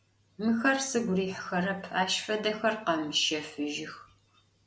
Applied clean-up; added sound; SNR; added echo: none; none; none; none.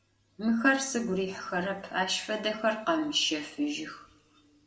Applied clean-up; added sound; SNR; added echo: none; none; none; reverberation time 1.0 s.